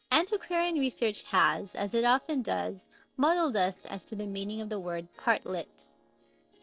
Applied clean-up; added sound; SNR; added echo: neural separator model SepFormer DNS4.